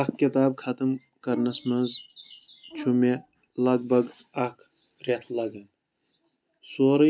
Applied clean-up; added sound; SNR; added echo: none; Brass instrument; 16 dB; none.